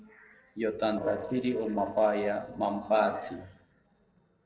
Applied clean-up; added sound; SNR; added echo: neural separator model SepFormer DNS4.